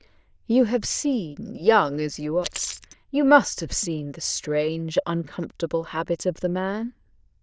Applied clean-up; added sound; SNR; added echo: neural diffusion model UNIVERSE++.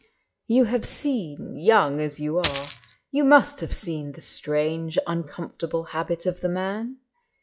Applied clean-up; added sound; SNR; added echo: classical method log-MMSE.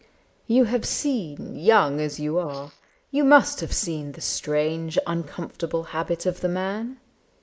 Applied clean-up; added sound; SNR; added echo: neural mask model Resemble Enhance denoiser.